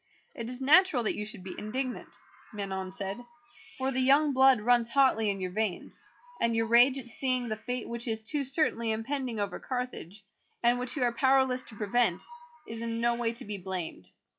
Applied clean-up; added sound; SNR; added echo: classical method log-MMSE.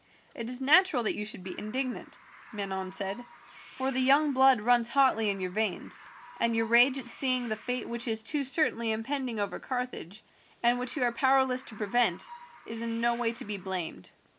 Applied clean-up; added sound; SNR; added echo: none; Bird; 19 dB; none.